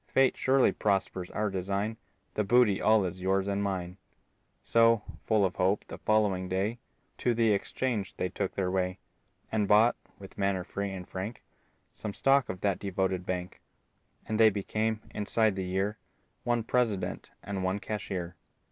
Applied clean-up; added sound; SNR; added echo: none; none; none; none.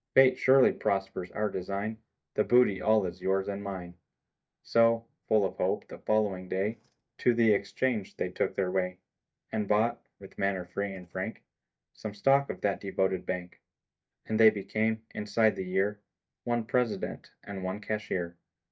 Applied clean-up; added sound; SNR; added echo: neural mask model DeepFilterNet 3.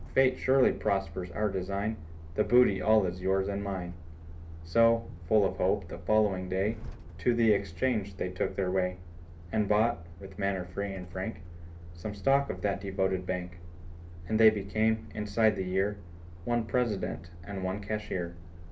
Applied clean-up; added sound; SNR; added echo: none; Truck; 13 dB; reverberation time 0.3 s.